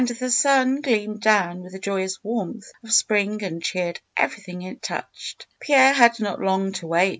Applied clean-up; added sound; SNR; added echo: none; none; none; none.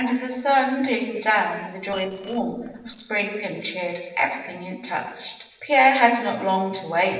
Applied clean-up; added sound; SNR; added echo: neural separator model SepFormer DNS4.